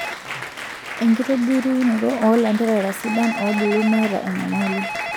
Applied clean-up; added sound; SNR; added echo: none; Applause + Telephone; 9 dB; none.